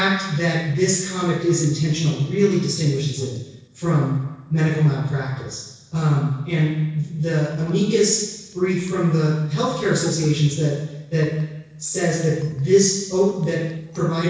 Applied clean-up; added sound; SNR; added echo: neural separator model SepFormer DNS4.